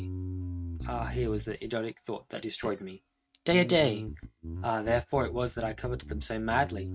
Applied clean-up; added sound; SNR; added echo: neural mask model RNNoise.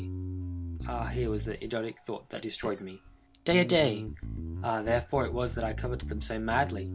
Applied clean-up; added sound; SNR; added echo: none; Bass guitar; 6 dB; none.